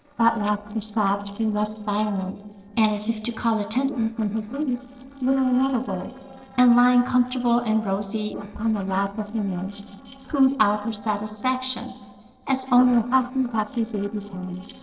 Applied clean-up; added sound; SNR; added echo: neural separator model SepFormer DNS4.